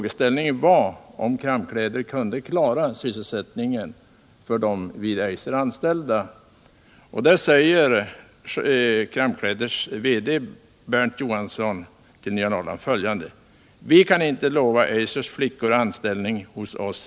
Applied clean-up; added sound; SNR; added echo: none; none; none; none.